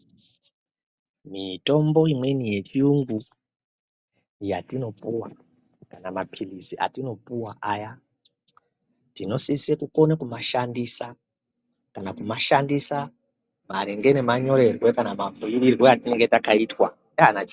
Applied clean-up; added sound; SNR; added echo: none; none; none; none.